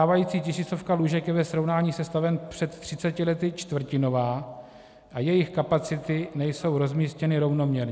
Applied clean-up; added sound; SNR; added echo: none; none; none; none.